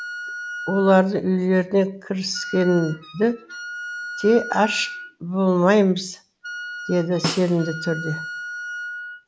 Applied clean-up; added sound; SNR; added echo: none; Wind instrument, woodwind instrument + Snare drum; 11 dB; none.